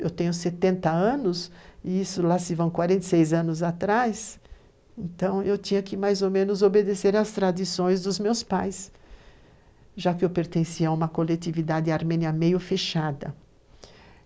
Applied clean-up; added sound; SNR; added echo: none; none; none; none.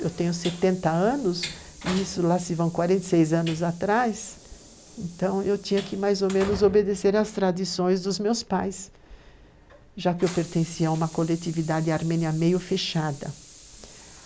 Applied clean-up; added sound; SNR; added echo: none; Train; 18 dB; none.